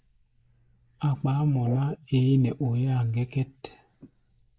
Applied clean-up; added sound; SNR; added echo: neural mask model Resemble Enhance denoiser.